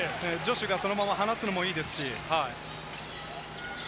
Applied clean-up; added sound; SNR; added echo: none; Cricket; 14 dB; none.